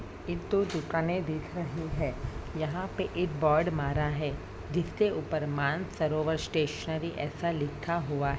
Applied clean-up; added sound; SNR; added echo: none; none; none; none.